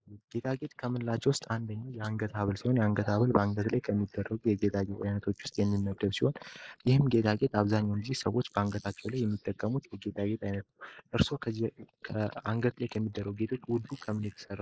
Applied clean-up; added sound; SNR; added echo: neural mask model Resemble Enhance denoiser.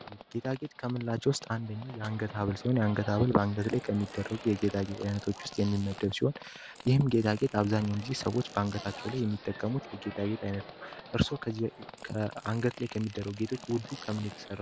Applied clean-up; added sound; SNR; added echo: none; Fart + Livestock, farm animals, working animals; 16 dB; none.